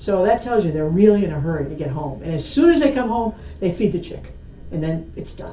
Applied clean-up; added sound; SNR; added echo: none; none; none; reverberation time 0.3 s.